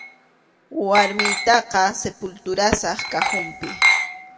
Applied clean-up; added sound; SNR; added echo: none; Glass; 3 dB; reverberation time 1.4 s.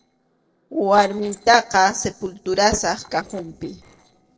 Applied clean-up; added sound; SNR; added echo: neural separator model SepFormer DNS4.